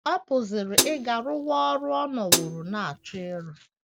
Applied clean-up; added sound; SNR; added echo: none; Hi-hat; 0 dB; none.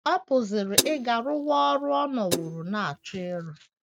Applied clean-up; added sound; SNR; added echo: neural mask model RNNoise.